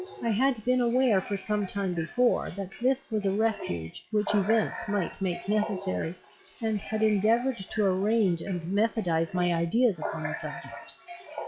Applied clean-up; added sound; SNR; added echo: classical method log-MMSE.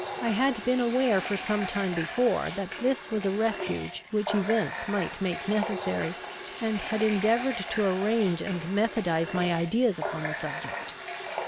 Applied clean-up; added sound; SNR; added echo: none; Water tap, faucet; 8 dB; none.